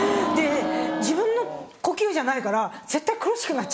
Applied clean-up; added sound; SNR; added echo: none; none; none; none.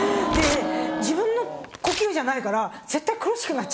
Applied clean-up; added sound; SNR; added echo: none; Tearing; 10 dB; none.